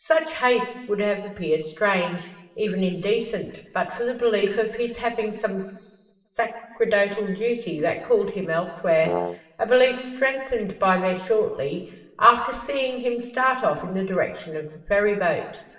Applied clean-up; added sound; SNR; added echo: neural separator model SepFormer DNS4.